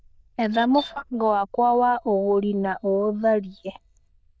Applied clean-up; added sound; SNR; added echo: neural diffusion model UNIVERSE++.